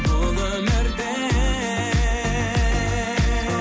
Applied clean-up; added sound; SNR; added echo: none; none; none; none.